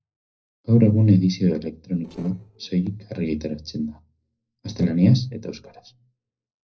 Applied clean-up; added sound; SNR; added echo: neural separator model SepFormer DNS4.